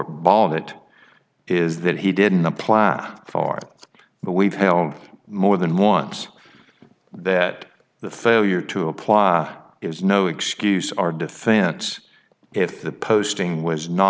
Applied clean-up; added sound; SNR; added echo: none; none; none; none.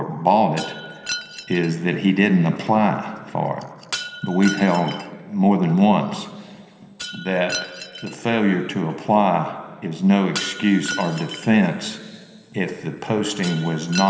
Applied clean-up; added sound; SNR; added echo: none; Shatter; 15 dB; reverberation time 2.4 s.